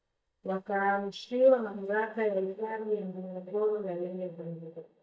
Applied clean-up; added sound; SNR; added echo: neural mask model DeepFilterNet 3.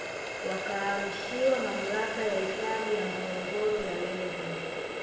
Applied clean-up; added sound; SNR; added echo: none; Water tap, faucet; 3 dB; reverberation time 1.2 s.